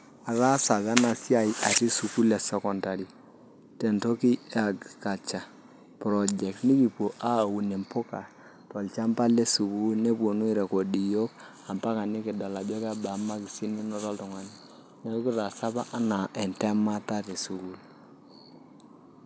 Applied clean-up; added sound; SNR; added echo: none; none; none; none.